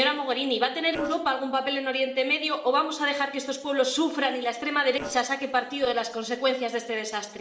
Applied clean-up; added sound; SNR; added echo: neural separator model SepFormer DNS4.